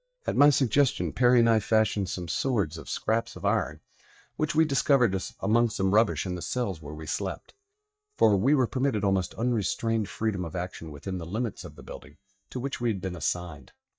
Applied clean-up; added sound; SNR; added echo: neural mask model DeepFilterNet 3.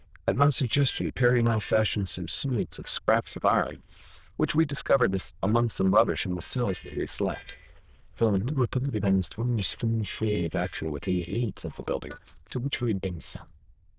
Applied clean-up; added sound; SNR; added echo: neural diffusion model UNIVERSE++.